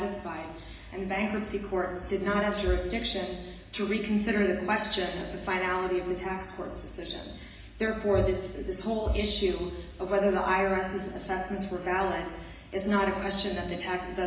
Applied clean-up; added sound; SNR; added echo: none; none; none; reverberation time 1.0 s.